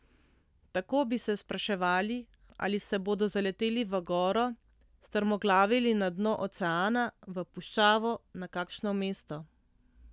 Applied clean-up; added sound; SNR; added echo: none; none; none; none.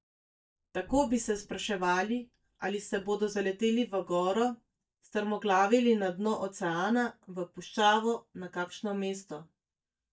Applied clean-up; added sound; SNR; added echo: neural mask model DeepFilterNet 3.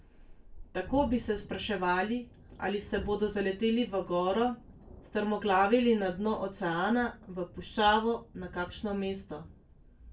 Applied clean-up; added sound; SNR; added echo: none; Thunderstorm; 18 dB; reverberation time 0.2 s.